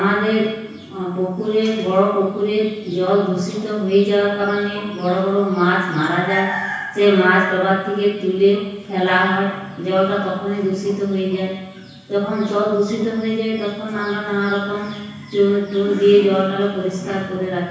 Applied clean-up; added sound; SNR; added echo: none; none; none; reverberation time 1.1 s.